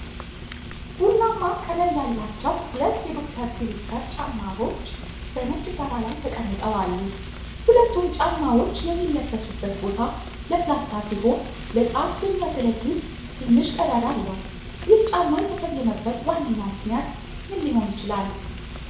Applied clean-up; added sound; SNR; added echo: none; Frying (food); 10 dB; reverberation time 0.6 s.